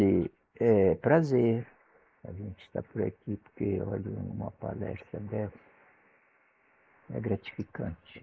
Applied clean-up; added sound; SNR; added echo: neural mask model Resemble Enhance denoiser.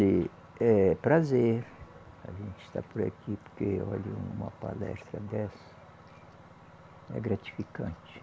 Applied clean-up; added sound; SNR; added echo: none; none; none; none.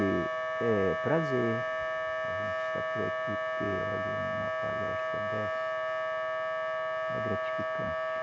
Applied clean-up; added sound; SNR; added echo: none; Wind instrument, woodwind instrument; -4 dB; none.